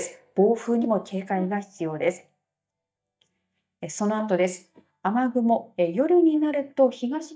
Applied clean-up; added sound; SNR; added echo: neural mask model DeepFilterNet 3.